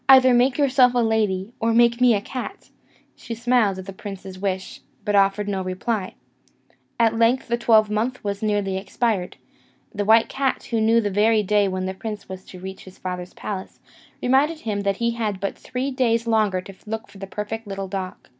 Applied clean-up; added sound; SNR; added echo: none; none; none; none.